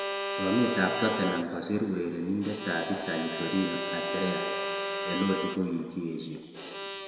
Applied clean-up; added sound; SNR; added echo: none; Bowed string instrument; 4 dB; reverberation time 2.4 s.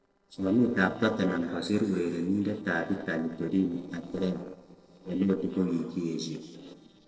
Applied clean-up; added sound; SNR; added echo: neural separator model SepFormer DNS4.